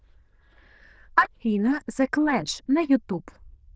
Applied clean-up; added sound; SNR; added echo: neural diffusion model UNIVERSE++.